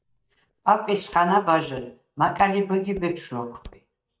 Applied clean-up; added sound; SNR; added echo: neural mask model DeepFilterNet 3.